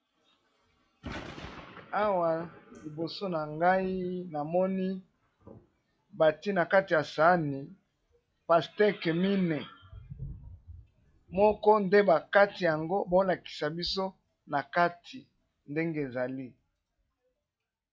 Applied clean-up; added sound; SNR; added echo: classical method log-MMSE.